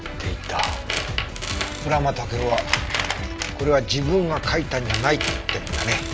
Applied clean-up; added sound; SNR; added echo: none; Tools; 6 dB; none.